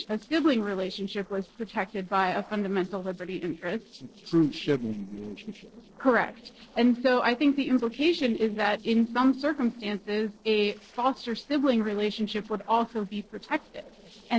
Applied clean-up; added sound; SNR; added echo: neural separator model SepFormer DNS4.